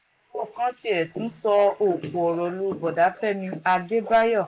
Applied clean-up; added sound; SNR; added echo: neural mask model Resemble Enhance denoiser.